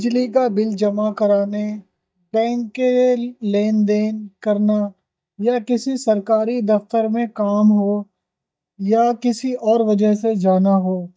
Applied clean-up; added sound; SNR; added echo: neural mask model DeepFilterNet 3.